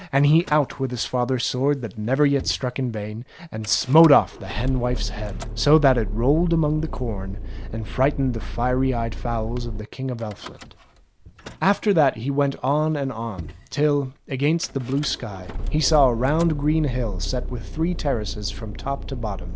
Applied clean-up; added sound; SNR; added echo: none; Idling / Engine starting / Door / Car; 7 dB; none.